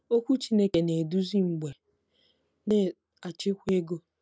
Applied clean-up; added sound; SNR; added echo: none; none; none; none.